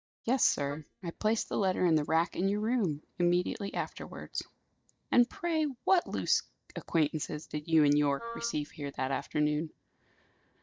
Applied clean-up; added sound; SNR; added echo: neural mask model DeepFilterNet 3.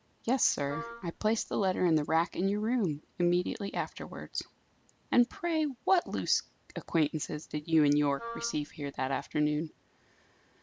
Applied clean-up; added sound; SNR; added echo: none; Wind instrument, woodwind instrument; 13 dB; none.